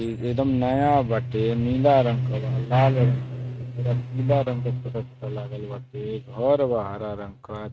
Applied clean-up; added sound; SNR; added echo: neural mask model RNNoise.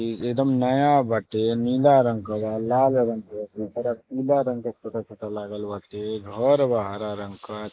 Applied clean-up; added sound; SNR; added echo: neural mask model Resemble Enhance denoiser.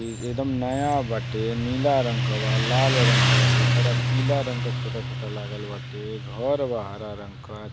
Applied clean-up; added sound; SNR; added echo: none; Motorcycle; -4 dB; none.